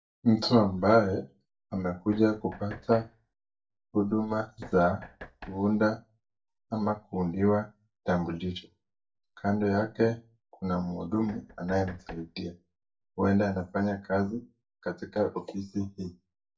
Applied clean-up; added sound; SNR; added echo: neural mask model DeepFilterNet 3.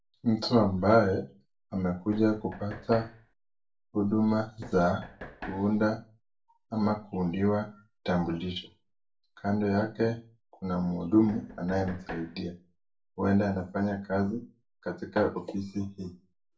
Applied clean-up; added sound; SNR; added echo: none; Knock; 16 dB; reverberation time 0.3 s.